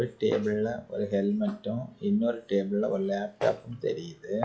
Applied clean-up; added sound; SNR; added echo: classical method log-MMSE.